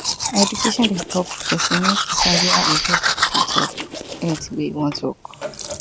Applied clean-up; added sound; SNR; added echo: none; Domestic sounds, home sounds + Respiratory sounds; -2 dB; none.